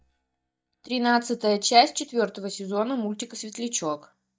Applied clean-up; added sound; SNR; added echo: neural mask model DeepFilterNet 3.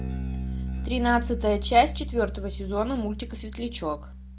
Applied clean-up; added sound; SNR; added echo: none; Bass guitar; 6 dB; none.